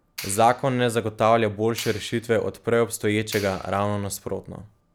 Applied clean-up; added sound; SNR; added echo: none; Clapping; 19 dB; none.